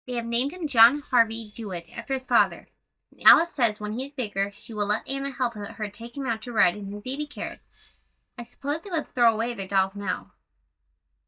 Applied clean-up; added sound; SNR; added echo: neural mask model DeepFilterNet 3.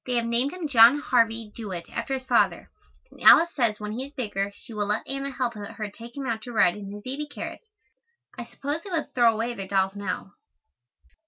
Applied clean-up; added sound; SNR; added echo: none; none; none; none.